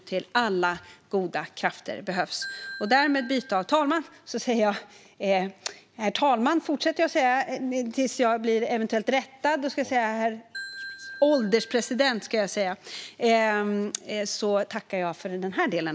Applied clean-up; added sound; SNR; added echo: none; Ringtone / Bell; 15 dB; none.